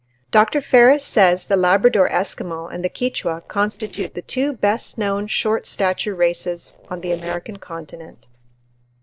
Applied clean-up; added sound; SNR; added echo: neural separator model SepFormer DNS4.